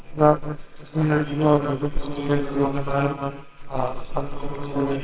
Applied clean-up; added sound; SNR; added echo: neural separator model SepFormer WHAMR!.